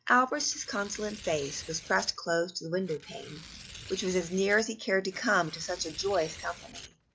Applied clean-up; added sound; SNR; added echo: none; Tearing; 17 dB; none.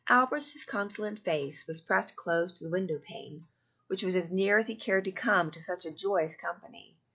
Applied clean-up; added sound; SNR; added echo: none; none; none; none.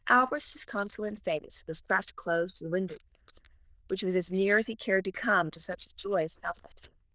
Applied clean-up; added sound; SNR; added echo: neural diffusion model UNIVERSE++.